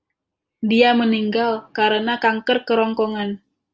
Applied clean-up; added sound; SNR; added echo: none; none; none; none.